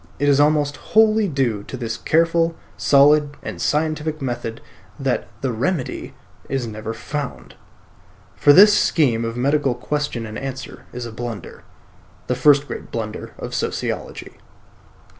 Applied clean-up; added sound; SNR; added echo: none; none; none; none.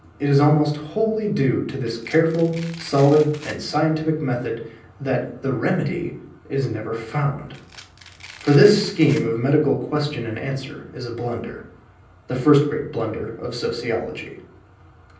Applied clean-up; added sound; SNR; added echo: none; Domestic sounds, home sounds; 20 dB; reverberation time 0.6 s.